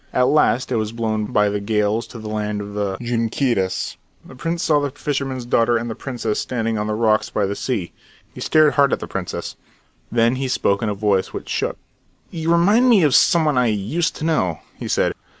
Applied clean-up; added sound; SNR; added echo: none; none; none; none.